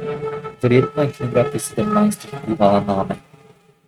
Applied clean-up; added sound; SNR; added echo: neural mask model RNNoise.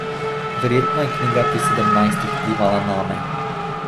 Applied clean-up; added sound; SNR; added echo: none; Race car, auto racing / Accelerating, revving, vroom; -1 dB; none.